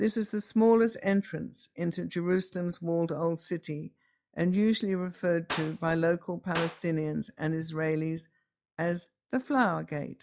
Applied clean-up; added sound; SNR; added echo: classical method log-MMSE.